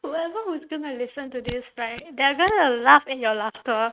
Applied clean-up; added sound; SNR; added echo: neural mask model RNNoise.